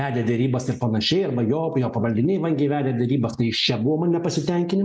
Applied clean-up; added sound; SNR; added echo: none; none; none; none.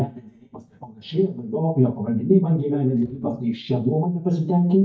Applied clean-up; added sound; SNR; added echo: neural mask model DeepFilterNet 3.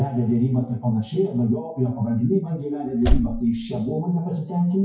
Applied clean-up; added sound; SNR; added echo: classical method WPE with log-MMSE.